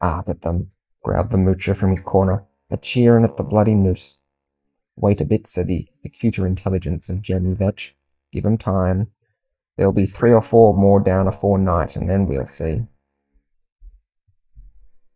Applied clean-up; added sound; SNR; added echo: neural mask model DeepFilterNet 3.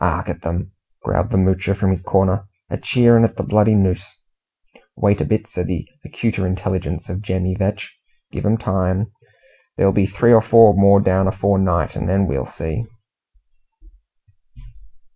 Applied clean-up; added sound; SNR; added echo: none; none; none; none.